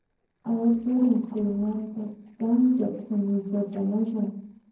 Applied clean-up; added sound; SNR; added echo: neural separator model SepFormer DNS4.